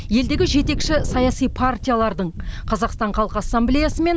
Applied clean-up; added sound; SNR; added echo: none; Wind; 5 dB; none.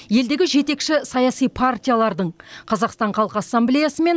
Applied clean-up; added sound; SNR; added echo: none; none; none; none.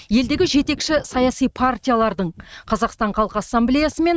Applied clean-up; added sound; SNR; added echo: neural mask model RNNoise.